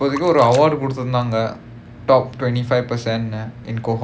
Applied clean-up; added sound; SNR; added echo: none; Splash, splatter; 20 dB; none.